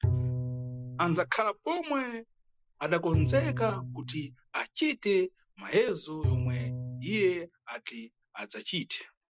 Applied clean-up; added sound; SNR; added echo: classical method Wiener filter.